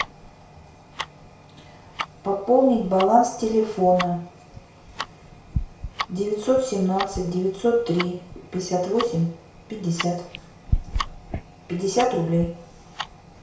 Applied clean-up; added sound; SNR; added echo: none; Tick-tock; 9 dB; reverberation time 0.6 s.